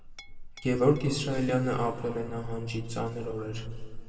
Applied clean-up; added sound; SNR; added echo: none; Chink, clink; 11 dB; reverberation time 2.0 s.